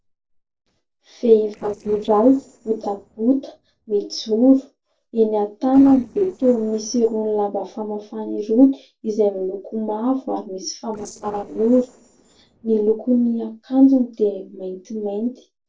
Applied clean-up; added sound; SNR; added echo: neural separator model SepFormer DNS4.